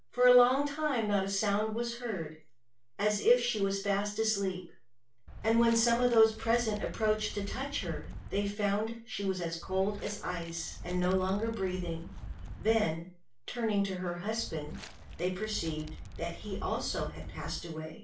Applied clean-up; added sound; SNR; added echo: none; Walk, footsteps; 11 dB; reverberation time 0.3 s.